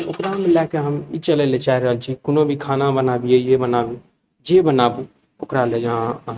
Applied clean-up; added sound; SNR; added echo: neural mask model RNNoise.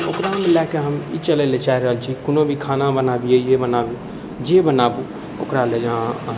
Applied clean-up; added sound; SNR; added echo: none; Engine starting; 19 dB; none.